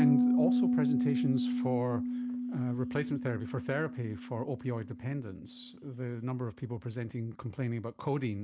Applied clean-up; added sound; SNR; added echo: none; Piano; -2 dB; none.